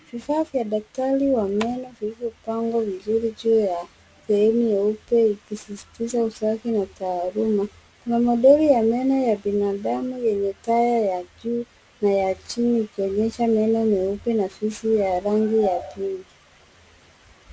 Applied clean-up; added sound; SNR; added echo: none; none; none; none.